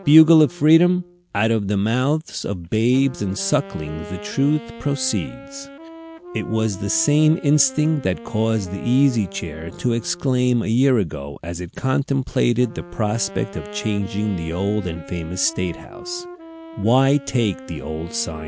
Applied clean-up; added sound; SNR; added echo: none; Wind instrument, woodwind instrument; 17 dB; none.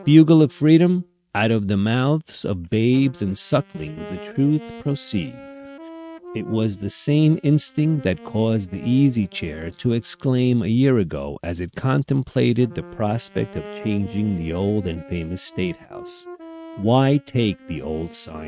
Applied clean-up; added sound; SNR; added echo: neural mask model RNNoise.